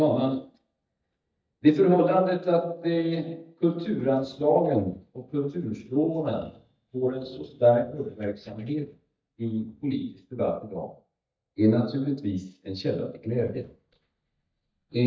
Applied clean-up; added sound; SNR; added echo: neural mask model DeepFilterNet 3.